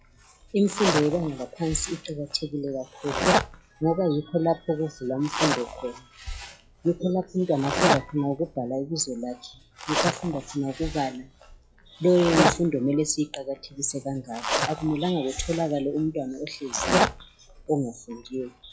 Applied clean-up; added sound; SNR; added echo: classical method log-MMSE.